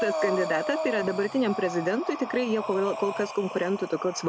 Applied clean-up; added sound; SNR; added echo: none; Breathing; 6 dB; none.